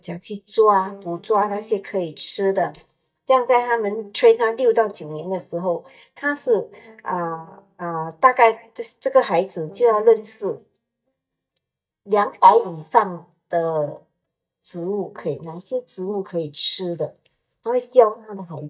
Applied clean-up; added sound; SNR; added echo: neural mask model DeepFilterNet 3.